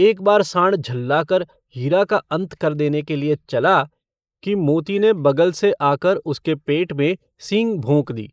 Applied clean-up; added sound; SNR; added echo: neural mask model Resemble Enhance denoiser.